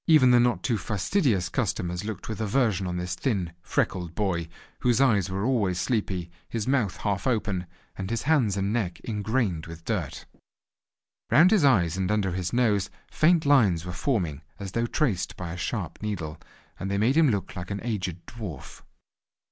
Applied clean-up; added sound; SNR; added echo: none; none; none; none.